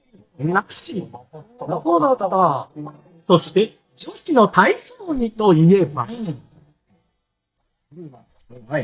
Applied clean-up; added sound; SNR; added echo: neural mask model DeepFilterNet 3.